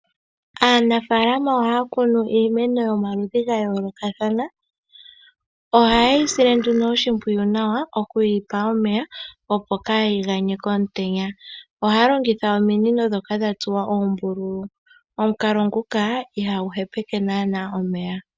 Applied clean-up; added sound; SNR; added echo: none; Burping, eructation; 15 dB; none.